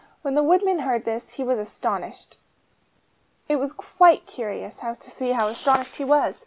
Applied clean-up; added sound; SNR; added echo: none; none; none; none.